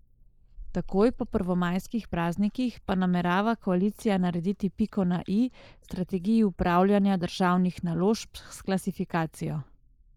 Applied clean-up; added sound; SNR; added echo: neural mask model Resemble Enhance denoiser.